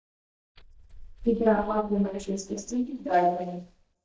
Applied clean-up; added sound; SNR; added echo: neural mask model DeepFilterNet 3.